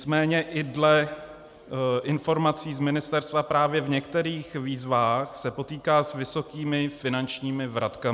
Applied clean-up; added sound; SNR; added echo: none; none; none; none.